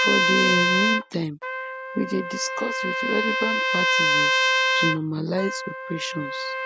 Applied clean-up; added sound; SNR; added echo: none; Trumpet; -4 dB; none.